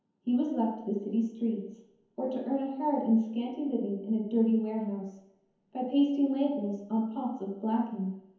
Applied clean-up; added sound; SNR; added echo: none; none; none; reverberation time 0.9 s.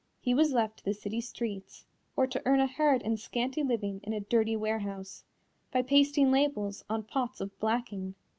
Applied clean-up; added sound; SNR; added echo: none; none; none; none.